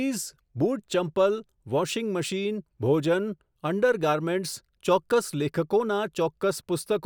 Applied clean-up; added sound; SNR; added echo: none; none; none; none.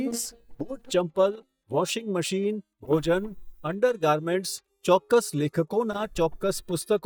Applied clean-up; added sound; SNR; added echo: neural mask model DeepFilterNet 3.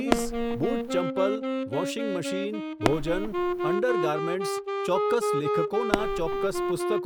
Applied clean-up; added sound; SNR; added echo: none; Fireworks + Wind instrument, woodwind instrument; -2 dB; none.